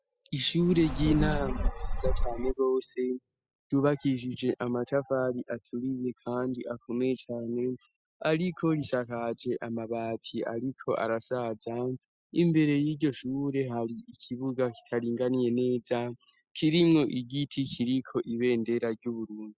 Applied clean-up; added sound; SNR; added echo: classical method spectral subtraction.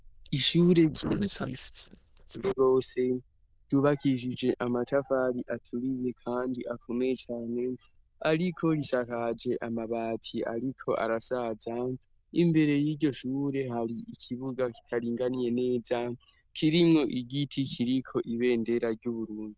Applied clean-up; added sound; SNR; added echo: neural diffusion model UNIVERSE++.